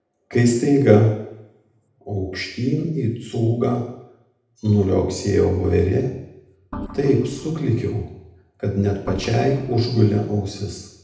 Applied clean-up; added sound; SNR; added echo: none; Organ; 15 dB; reverberation time 0.8 s.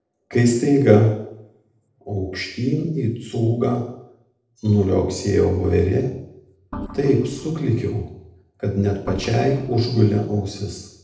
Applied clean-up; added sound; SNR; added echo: neural separator model SepFormer DNS4.